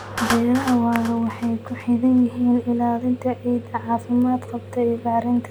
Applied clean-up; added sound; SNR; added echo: none; Clapping; 15 dB; none.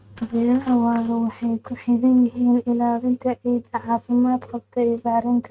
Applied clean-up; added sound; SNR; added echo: neural mask model RNNoise.